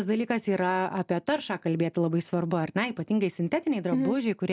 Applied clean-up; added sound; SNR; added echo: none; none; none; none.